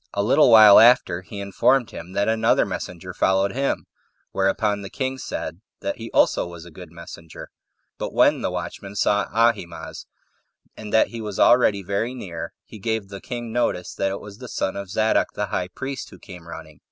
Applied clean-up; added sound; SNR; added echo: none; none; none; none.